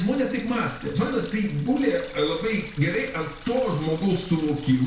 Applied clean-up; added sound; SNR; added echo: none; Water tap, faucet; 16 dB; reverberation time 0.5 s.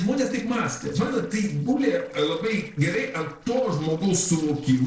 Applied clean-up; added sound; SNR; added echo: neural separator model SepFormer DNS4.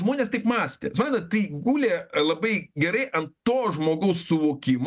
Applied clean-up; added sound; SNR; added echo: none; none; none; none.